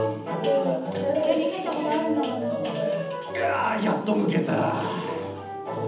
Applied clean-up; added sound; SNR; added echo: none; none; none; reverberation time 0.8 s.